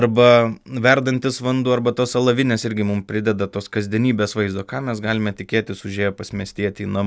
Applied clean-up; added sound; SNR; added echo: none; none; none; none.